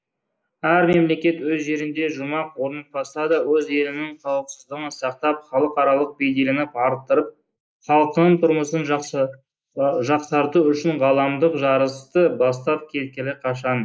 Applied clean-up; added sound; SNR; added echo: neural mask model Resemble Enhance denoiser.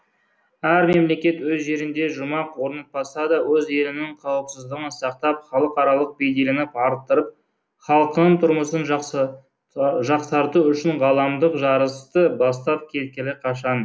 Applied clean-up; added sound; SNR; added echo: none; none; none; none.